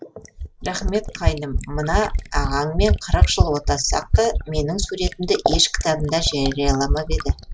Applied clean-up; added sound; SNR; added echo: none; Fill (with liquid); -1 dB; none.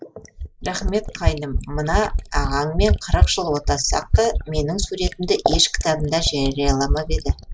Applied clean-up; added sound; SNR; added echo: neural mask model Resemble Enhance denoiser.